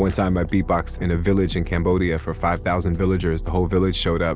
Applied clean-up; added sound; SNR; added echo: none; none; none; none.